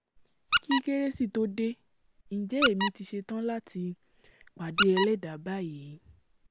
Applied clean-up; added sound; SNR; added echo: none; Squeak; 2 dB; none.